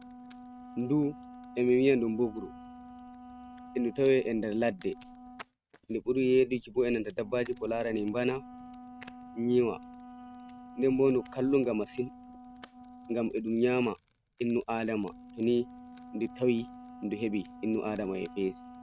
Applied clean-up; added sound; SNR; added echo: neural mask model RNNoise.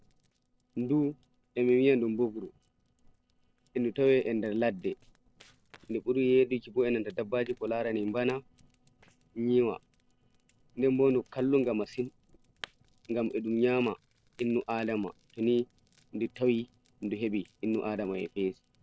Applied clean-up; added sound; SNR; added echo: neural separator model SepFormer DNS4.